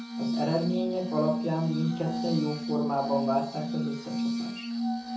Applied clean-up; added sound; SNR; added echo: none; Glass; 1 dB; reverberation time 0.6 s.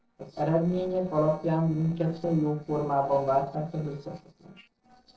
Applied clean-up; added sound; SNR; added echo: neural separator model SepFormer DNS4.